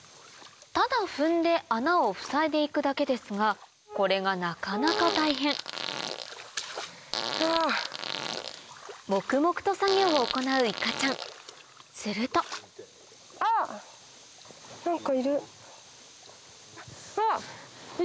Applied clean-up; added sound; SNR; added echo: none; Fart; 5 dB; none.